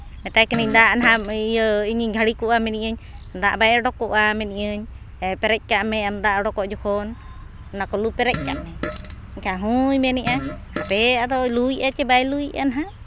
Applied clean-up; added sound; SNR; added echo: none; Fart; 10 dB; none.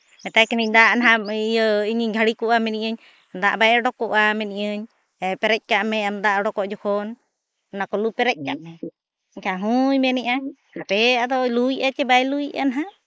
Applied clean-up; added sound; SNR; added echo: neural mask model Resemble Enhance denoiser.